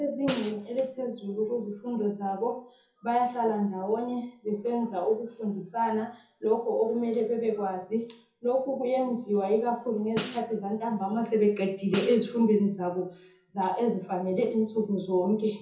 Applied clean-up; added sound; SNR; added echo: none; Snare drum; 13 dB; reverberation time 0.5 s.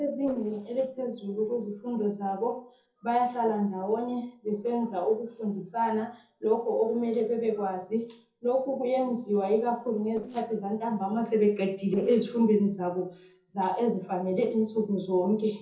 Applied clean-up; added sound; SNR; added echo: neural separator model SepFormer DNS4.